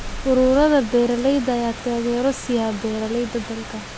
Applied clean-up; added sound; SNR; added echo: none; Rain; 12 dB; none.